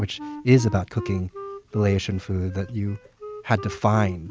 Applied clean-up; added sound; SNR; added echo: none; Wind instrument, woodwind instrument; 14 dB; none.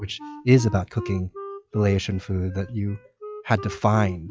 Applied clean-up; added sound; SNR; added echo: classical method log-MMSE.